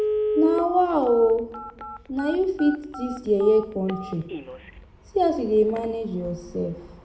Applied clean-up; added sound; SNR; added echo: none; Telephone; 9 dB; reverberation time 0.6 s.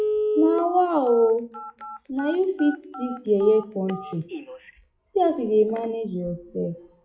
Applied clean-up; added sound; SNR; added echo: classical method WPE with log-MMSE.